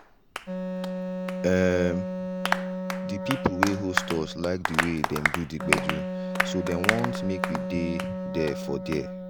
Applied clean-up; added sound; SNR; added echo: none; Applause + Wind instrument, woodwind instrument; 0 dB; none.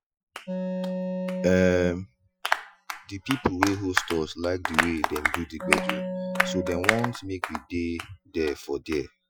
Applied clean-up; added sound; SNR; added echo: classical method Wiener filter.